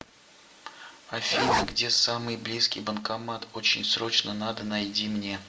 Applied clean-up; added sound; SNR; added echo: none; Zipper (clothing); -3 dB; reverberation time 0.4 s.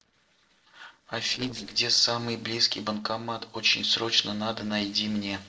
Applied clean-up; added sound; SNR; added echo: neural separator model SepFormer DNS4.